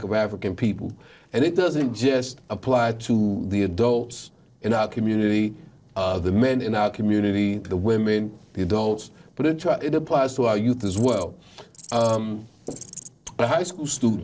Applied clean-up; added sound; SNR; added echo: neural separator model SepFormer DNS4.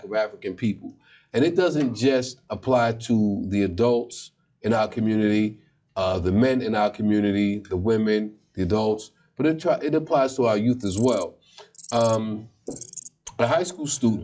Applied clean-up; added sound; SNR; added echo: classical method log-MMSE.